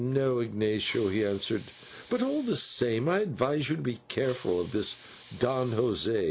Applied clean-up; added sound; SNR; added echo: none; Hiss; 16 dB; none.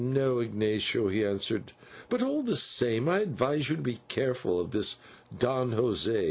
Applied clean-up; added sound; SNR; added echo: none; none; none; none.